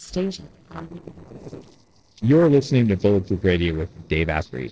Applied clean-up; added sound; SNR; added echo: neural separator model SepFormer DNS4.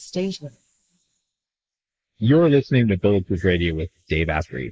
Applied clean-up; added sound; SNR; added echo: neural mask model Resemble Enhance denoiser.